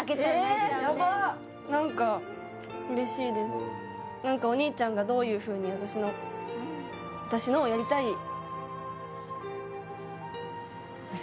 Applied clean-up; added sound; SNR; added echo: none; none; none; none.